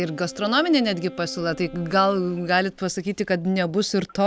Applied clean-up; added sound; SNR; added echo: none; Wind instrument, woodwind instrument; 20 dB; none.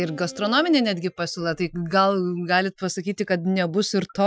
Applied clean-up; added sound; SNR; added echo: classical method Wiener filter.